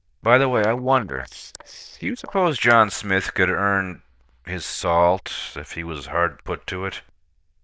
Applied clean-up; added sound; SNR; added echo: neural diffusion model UNIVERSE++.